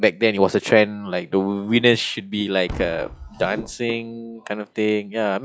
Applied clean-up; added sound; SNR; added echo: classical method log-MMSE.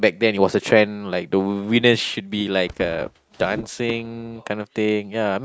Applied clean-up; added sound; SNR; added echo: neural mask model RNNoise.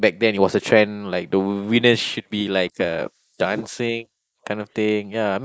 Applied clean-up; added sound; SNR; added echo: neural mask model Resemble Enhance denoiser.